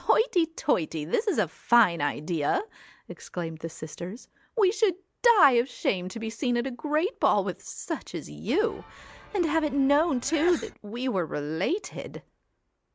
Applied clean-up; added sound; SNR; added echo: none; Sneeze / Church bell; 16 dB; none.